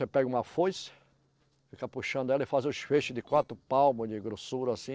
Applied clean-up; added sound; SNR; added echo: neural separator model SepFormer DNS4.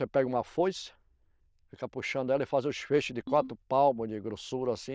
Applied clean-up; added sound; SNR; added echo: neural diffusion model UNIVERSE++.